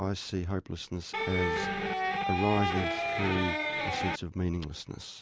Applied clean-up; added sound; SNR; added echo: none; Electric guitar; -2 dB; none.